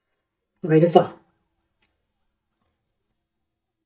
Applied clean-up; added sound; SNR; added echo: neural mask model DeepFilterNet 3.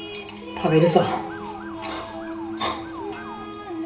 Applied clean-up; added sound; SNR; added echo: none; Motor vehicle (road) / Siren; 13 dB; reverberation time 0.7 s.